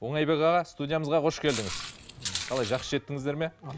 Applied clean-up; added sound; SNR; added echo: none; Walk, footsteps; 8 dB; none.